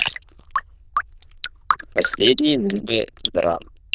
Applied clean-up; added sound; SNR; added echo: neural diffusion model UNIVERSE++.